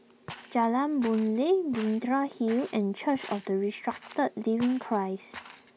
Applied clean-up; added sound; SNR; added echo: none; Walk, footsteps; 19 dB; none.